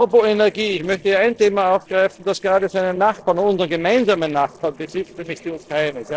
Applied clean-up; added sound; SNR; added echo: neural separator model SepFormer DNS4.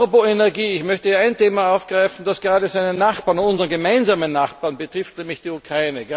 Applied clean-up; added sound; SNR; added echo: none; none; none; none.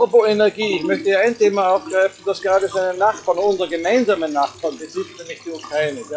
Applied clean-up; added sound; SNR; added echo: classical method log-MMSE.